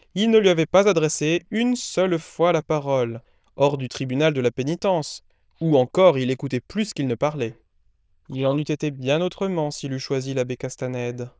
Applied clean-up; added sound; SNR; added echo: neural diffusion model UNIVERSE++.